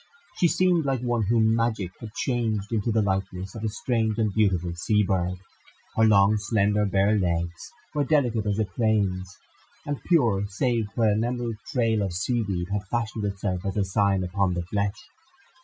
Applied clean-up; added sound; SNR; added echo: classical method Wiener filter.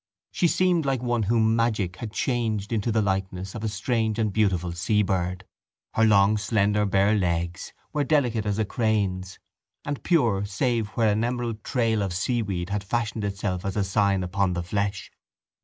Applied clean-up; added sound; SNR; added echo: none; none; none; none.